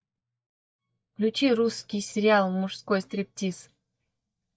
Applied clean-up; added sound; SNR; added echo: neural mask model DeepFilterNet 3.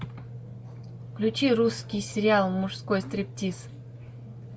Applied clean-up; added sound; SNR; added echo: none; none; none; none.